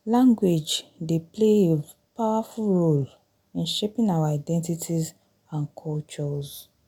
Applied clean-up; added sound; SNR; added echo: none; none; none; none.